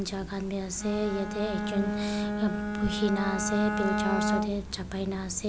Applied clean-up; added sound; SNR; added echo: none; Bowed string instrument; 1 dB; none.